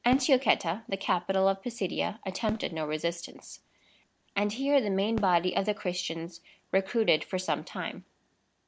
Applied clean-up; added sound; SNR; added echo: none; Fireworks; 18 dB; none.